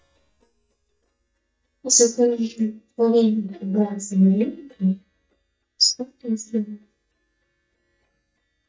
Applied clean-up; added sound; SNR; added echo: neural mask model DeepFilterNet 3.